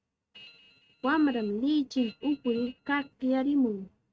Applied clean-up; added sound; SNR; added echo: neural mask model RNNoise.